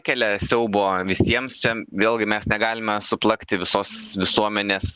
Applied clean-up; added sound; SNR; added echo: none; none; none; none.